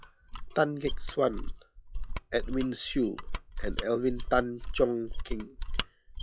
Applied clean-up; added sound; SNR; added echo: classical method log-MMSE.